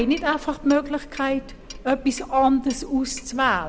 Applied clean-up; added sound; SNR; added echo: none; Clock; 17 dB; none.